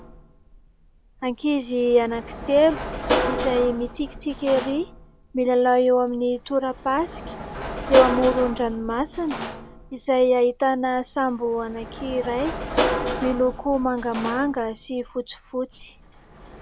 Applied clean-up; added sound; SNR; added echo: none; Sliding door / Slam; 7 dB; none.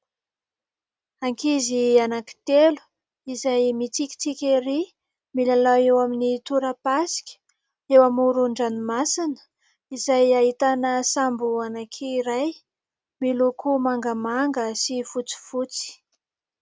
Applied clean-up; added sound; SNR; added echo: none; none; none; none.